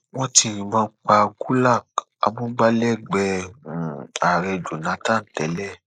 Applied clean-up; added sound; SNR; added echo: neural mask model Resemble Enhance denoiser.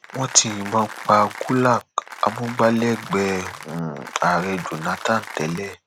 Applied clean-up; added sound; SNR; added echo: none; Applause; 14 dB; none.